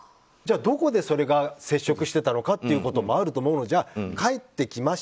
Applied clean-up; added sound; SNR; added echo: none; none; none; none.